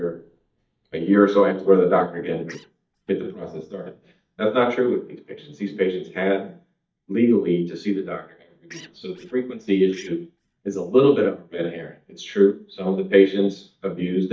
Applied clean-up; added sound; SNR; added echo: neural mask model DeepFilterNet 3.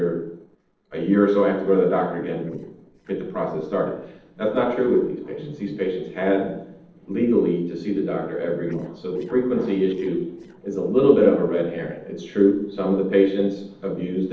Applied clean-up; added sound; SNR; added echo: neural separator model SepFormer DNS4.